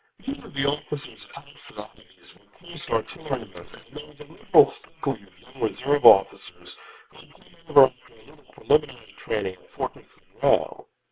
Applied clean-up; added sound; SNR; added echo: neural separator model SepFormer WHAM!.